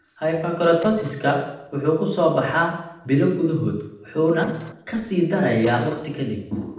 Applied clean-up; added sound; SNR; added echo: neural separator model SepFormer DNS4.